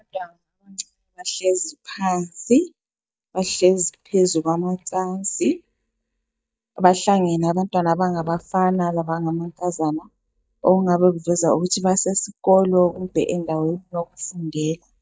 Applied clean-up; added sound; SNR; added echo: neural mask model DeepFilterNet 3.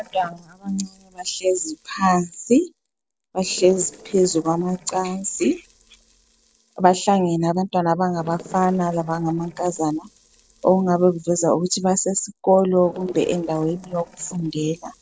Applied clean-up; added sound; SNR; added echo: neural separator model SepFormer DNS4.